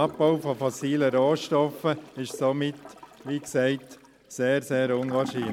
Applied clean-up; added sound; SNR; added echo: none; Toilet flush / Gurgling; 17 dB; none.